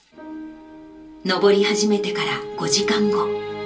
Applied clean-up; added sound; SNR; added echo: none; none; none; reverberation time 0.3 s.